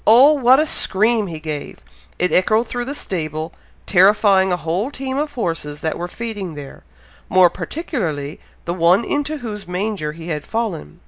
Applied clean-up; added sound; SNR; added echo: none; none; none; none.